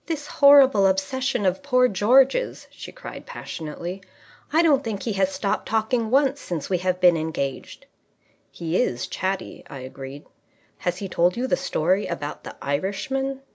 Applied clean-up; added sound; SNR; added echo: none; none; none; none.